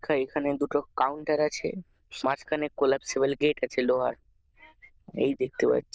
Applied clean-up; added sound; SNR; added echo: neural diffusion model UNIVERSE++.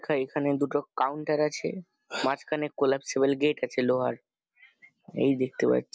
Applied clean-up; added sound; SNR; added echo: none; none; none; none.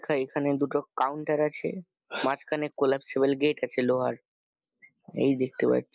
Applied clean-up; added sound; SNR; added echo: neural mask model Resemble Enhance denoiser.